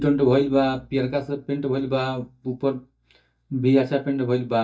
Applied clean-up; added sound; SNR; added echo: neural mask model DeepFilterNet 3.